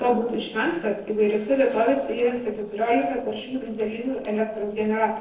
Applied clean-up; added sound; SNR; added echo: neural separator model SepFormer DNS4.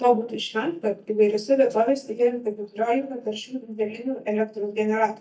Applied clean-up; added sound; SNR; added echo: neural mask model DeepFilterNet 3.